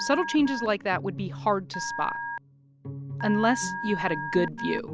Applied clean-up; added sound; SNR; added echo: none; Telephone; 8 dB; none.